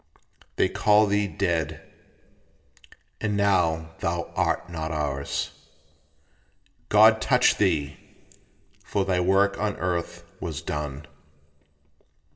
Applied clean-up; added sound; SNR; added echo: none; none; none; reverberation time 0.7 s.